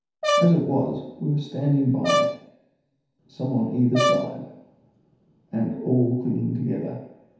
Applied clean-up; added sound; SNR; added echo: none; Brass instrument; 1 dB; reverberation time 1.0 s.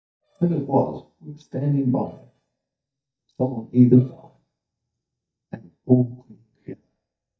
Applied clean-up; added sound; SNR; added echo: neural mask model DeepFilterNet 3.